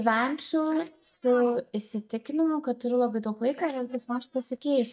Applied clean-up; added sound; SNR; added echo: neural mask model DeepFilterNet 3.